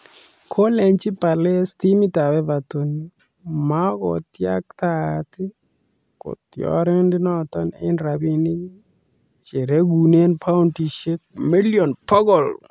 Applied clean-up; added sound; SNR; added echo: none; none; none; none.